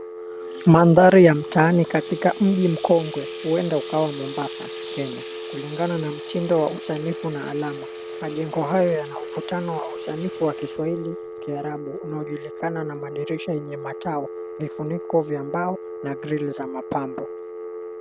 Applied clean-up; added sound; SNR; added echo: none; Sink (filling or washing) / Water tap, faucet + Telephone; 10 dB; none.